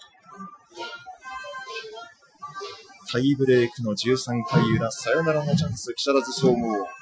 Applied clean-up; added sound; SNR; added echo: classical method Wiener filter.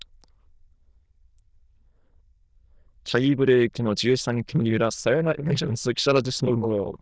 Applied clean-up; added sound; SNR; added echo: neural diffusion model UNIVERSE++.